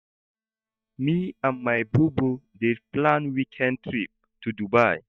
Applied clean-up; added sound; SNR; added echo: neural mask model DeepFilterNet 3.